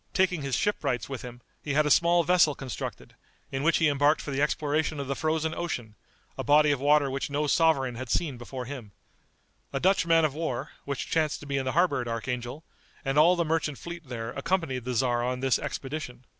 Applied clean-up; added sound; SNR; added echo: none; none; none; none.